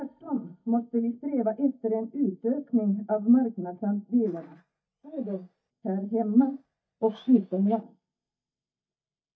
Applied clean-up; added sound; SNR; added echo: neural mask model DeepFilterNet 3.